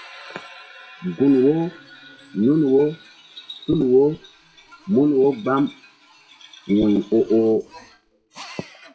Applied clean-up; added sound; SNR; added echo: classical method WPE with log-MMSE.